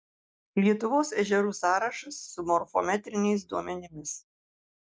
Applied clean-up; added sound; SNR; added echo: neural mask model Resemble Enhance denoiser.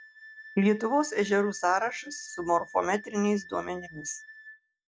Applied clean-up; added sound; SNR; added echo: none; Wind instrument, woodwind instrument; 18 dB; none.